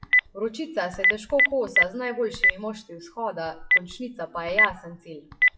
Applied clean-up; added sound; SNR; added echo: classical method WPE with log-MMSE.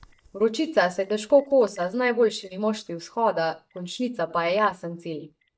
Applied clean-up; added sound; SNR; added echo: neural mask model DeepFilterNet 3.